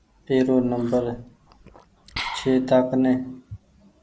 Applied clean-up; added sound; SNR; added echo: none; Liquid; 14 dB; none.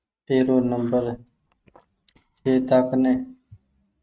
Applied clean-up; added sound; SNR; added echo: neural mask model RNNoise.